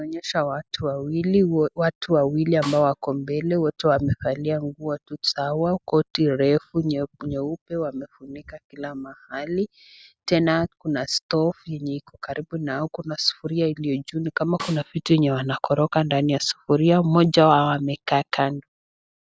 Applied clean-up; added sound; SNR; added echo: none; Snare drum; 14 dB; none.